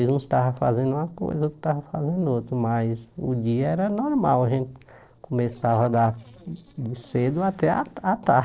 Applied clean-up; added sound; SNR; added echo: neural separator model SepFormer DNS4.